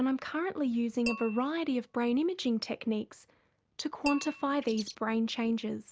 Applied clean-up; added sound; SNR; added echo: none; Bird + Tap / Glass; 13 dB; none.